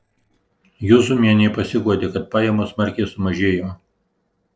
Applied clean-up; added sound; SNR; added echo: neural separator model SepFormer DNS4.